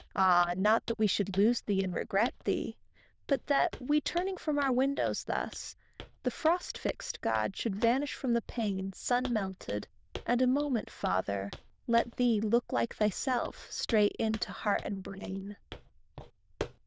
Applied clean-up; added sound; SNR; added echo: neural diffusion model UNIVERSE++.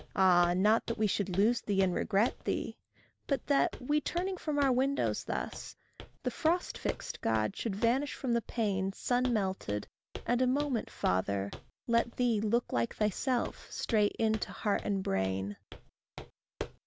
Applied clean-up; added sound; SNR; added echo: none; Walk, footsteps; 16 dB; none.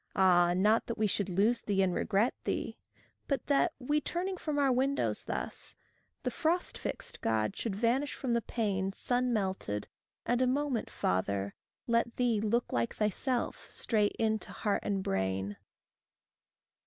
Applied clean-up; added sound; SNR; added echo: none; none; none; none.